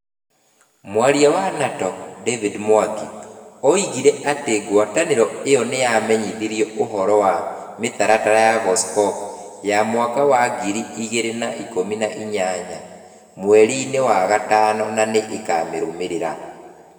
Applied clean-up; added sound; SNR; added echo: none; none; none; reverberation time 1.9 s.